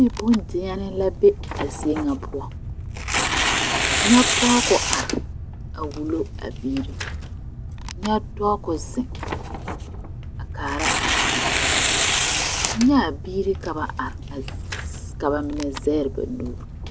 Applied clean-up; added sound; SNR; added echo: none; Tearing; 1 dB; none.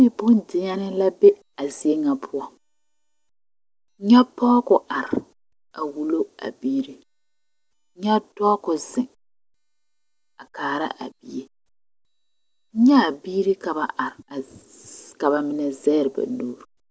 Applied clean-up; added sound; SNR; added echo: none; none; none; none.